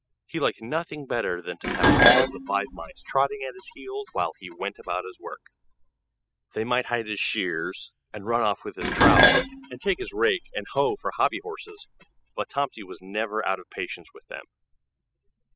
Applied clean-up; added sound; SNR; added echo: classical method spectral subtraction.